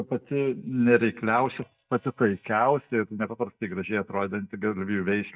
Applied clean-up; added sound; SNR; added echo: neural mask model DeepFilterNet 3.